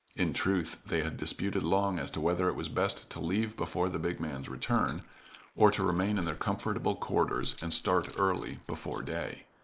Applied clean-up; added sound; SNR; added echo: neural mask model Resemble Enhance denoiser.